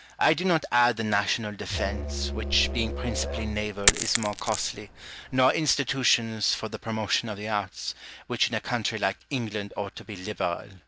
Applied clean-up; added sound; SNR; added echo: none; Musical instrument + Coin (dropping); 2 dB; none.